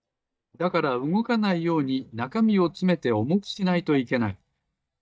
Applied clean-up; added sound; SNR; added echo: neural mask model DeepFilterNet 3.